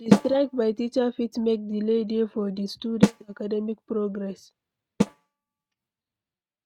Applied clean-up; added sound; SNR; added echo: neural mask model RNNoise.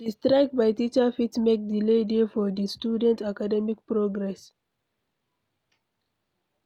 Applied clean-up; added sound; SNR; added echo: none; none; none; none.